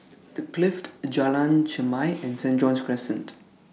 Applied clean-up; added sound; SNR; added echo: none; none; none; none.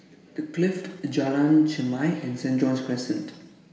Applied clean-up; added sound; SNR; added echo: none; none; none; reverberation time 1.1 s.